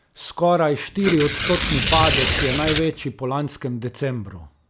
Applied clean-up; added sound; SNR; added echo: none; Tearing; -2 dB; none.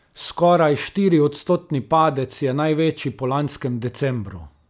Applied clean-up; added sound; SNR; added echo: none; none; none; none.